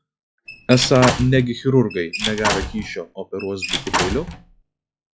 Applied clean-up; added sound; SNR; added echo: classical method log-MMSE.